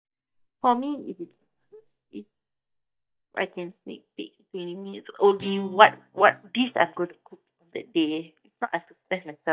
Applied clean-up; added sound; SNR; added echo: neural mask model DeepFilterNet 3.